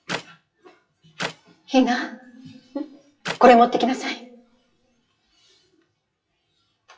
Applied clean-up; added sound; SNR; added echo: classical method WPE with log-MMSE.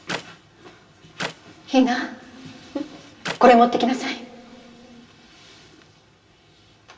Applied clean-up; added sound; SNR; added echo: none; Clapping; 13 dB; reverberation time 2.9 s.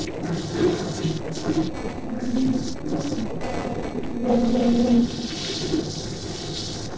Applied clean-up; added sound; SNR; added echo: neural separator model SepFormer DNS4.